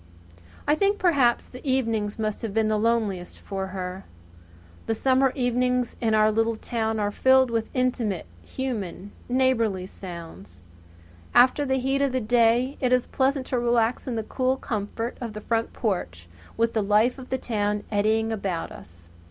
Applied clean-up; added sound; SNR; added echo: none; none; none; none.